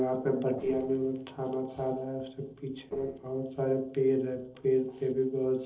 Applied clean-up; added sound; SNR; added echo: neural separator model SepFormer DNS4.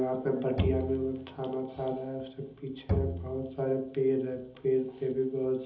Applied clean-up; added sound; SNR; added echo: none; Bowed string instrument; 4 dB; reverberation time 1.2 s.